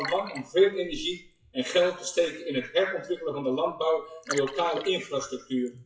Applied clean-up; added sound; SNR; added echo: classical method WPE with log-MMSE.